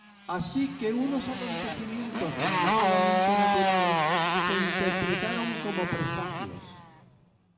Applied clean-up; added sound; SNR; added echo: none; Motorcycle; -4 dB; reverberation time 1.8 s.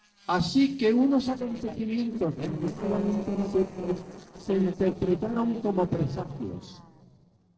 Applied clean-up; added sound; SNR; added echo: neural separator model SepFormer DNS4.